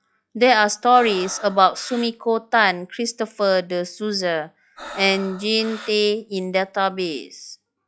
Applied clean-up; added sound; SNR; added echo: classical method log-MMSE.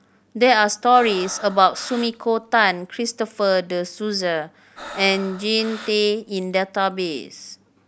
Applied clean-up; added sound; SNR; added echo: none; Breathing; 17 dB; none.